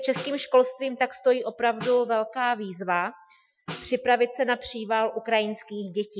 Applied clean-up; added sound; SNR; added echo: classical method Wiener filter.